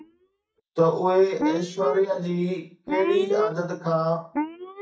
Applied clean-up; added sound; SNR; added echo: neural mask model DeepFilterNet 3.